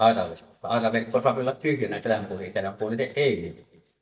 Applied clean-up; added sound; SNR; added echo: neural mask model DeepFilterNet 3.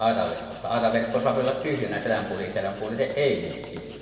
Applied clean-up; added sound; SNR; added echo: none; Writing; 16 dB; reverberation time 2.2 s.